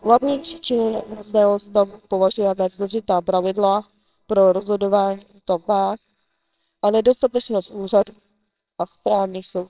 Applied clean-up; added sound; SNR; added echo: neural separator model SepFormer WHAMR!.